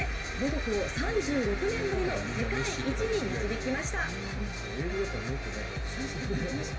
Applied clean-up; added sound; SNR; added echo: none; none; none; reverberation time 2.3 s.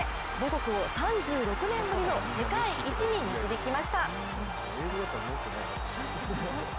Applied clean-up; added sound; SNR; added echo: none; none; none; none.